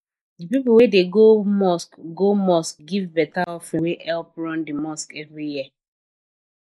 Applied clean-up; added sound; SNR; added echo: neural mask model Resemble Enhance denoiser.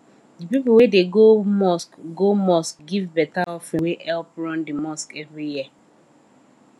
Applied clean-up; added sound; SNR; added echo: none; none; none; none.